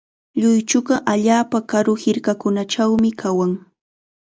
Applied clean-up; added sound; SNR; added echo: none; none; none; none.